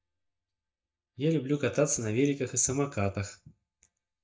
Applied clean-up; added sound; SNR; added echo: neural mask model DeepFilterNet 3.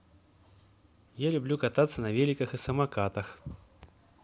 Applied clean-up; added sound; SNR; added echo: none; none; none; none.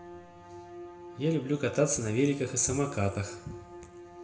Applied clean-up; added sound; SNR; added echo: none; Bowed string instrument; 16 dB; reverberation time 0.9 s.